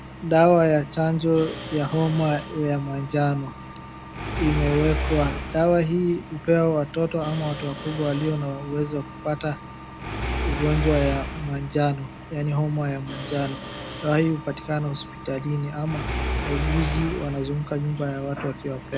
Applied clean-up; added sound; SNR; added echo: none; Mechanisms; 7 dB; none.